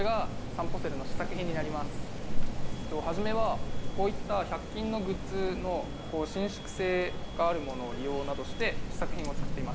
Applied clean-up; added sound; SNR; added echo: none; Rain; -3 dB; none.